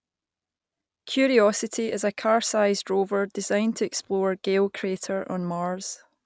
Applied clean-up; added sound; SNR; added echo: none; none; none; none.